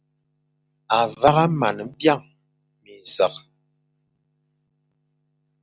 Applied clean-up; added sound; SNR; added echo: none; none; none; none.